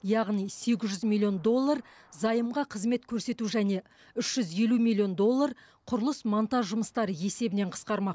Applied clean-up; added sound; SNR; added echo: none; none; none; none.